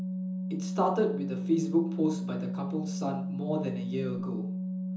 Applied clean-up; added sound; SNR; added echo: none; Organ; 1 dB; reverberation time 0.6 s.